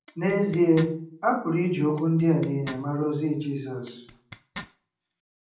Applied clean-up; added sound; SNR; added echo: none; Zipper (clothing); 20 dB; reverberation time 0.6 s.